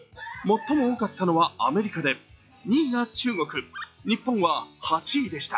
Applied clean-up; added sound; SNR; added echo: classical method log-MMSE.